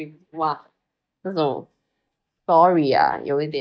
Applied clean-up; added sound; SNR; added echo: neural mask model DeepFilterNet 3.